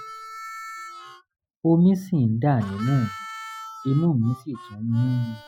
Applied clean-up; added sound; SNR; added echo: classical method Wiener filter.